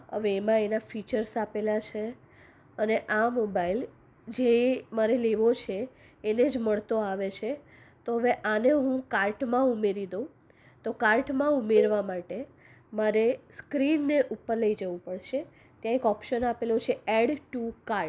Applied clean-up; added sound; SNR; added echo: none; Cowbell; 9 dB; none.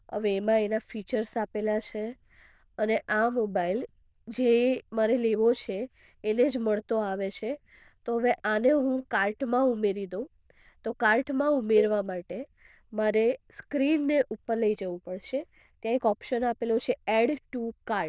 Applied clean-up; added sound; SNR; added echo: neural diffusion model UNIVERSE++.